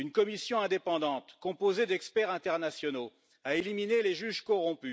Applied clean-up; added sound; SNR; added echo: none; none; none; none.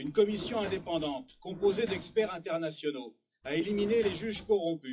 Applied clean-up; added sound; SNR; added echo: classical method WPE with log-MMSE.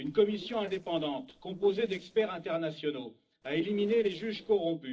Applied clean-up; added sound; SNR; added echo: neural separator model SepFormer DNS4.